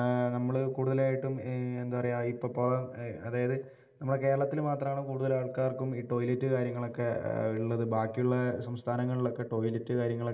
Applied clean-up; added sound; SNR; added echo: none; none; none; reverberation time 0.9 s.